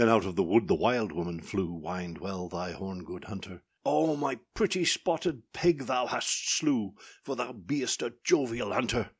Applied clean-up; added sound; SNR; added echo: none; none; none; none.